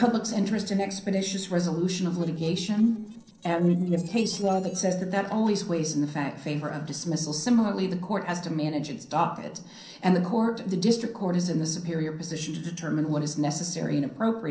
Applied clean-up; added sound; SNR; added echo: neural separator model SepFormer DNS4.